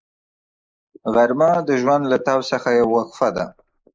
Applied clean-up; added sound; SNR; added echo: neural mask model Resemble Enhance denoiser.